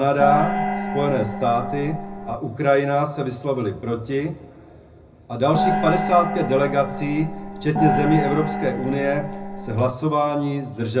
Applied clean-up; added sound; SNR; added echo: none; Gong; 3 dB; reverberation time 0.4 s.